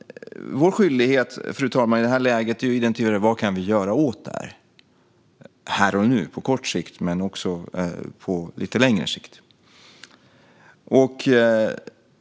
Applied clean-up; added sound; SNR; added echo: none; none; none; none.